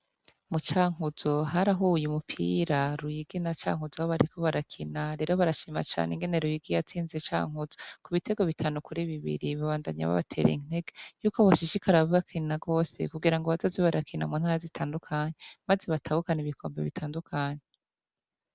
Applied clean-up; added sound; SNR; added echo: none; none; none; none.